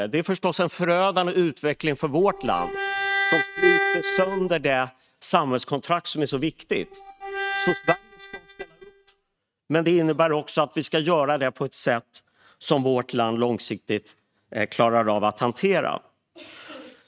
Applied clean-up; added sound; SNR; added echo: neural mask model RNNoise.